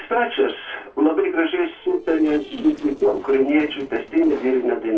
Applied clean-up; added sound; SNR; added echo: neural separator model SepFormer DNS4.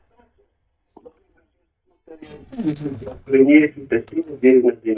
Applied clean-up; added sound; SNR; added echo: neural mask model DeepFilterNet 3.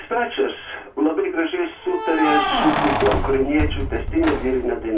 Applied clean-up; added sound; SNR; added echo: none; Keys jangling; 3 dB; reverberation time 0.2 s.